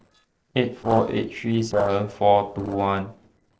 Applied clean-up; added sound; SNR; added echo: neural separator model SepFormer DNS4.